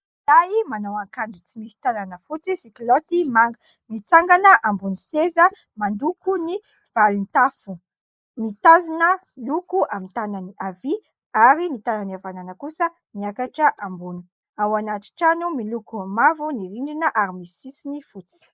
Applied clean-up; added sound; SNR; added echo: neural mask model Resemble Enhance denoiser.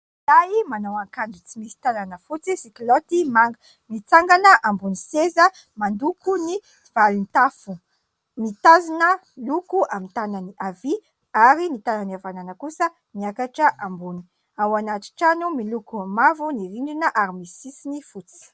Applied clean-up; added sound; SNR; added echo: none; none; none; none.